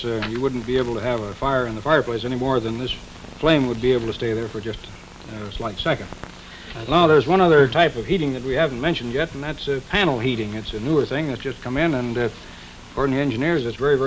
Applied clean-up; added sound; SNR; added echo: none; none; none; none.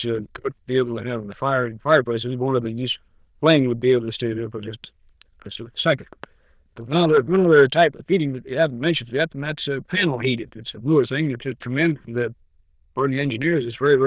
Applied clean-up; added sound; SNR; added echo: neural diffusion model UNIVERSE++.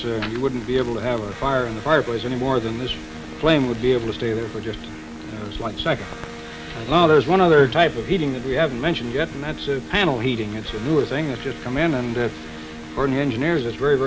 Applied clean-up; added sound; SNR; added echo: none; Electric guitar; 14 dB; none.